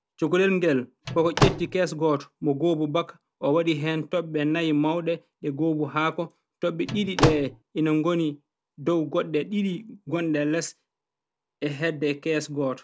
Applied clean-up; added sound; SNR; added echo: none; Slam / Microwave oven; 0 dB; none.